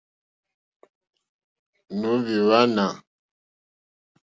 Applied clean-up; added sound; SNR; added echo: none; none; none; none.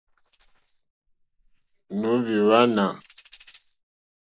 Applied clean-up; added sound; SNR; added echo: neural mask model Resemble Enhance denoiser.